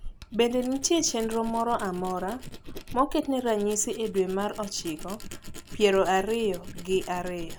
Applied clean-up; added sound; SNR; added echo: none; Tools; 12 dB; none.